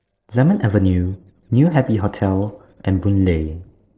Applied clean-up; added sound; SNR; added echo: neural separator model SepFormer DNS4.